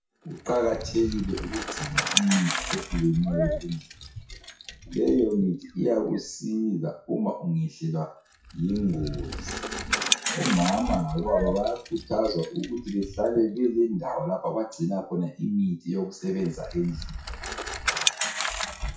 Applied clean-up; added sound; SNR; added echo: classical method WPE with log-MMSE.